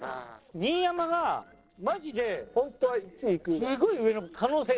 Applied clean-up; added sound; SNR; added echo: neural separator model SepFormer DNS4.